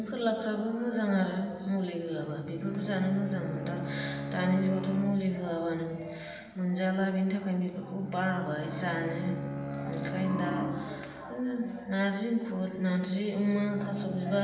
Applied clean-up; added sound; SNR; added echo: none; Bowed string instrument; 9 dB; reverberation time 1.2 s.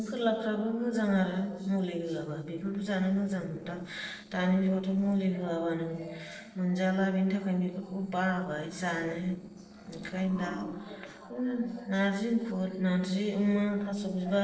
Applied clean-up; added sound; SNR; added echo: neural separator model SepFormer DNS4.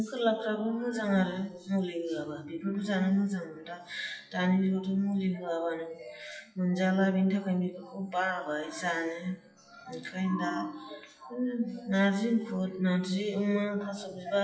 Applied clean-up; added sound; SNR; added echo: classical method WPE with log-MMSE.